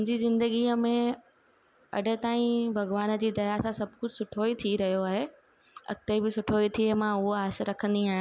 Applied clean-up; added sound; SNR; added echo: none; none; none; none.